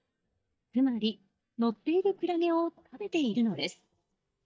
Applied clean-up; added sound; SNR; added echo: neural mask model DeepFilterNet 3.